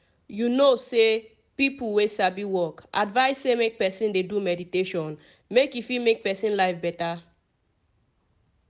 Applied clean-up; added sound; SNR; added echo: none; none; none; none.